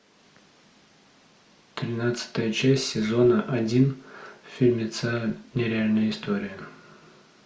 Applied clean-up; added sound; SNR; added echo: none; none; none; none.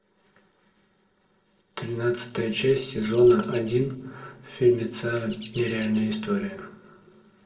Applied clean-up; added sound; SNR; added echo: neural separator model SepFormer DNS4.